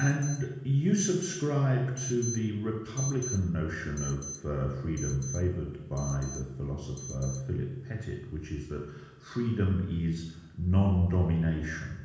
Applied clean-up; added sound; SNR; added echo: none; Alarm; 16 dB; reverberation time 1.1 s.